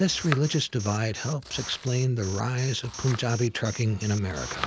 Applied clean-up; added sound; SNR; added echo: none; Alarm + Domestic sounds, home sounds; 12 dB; none.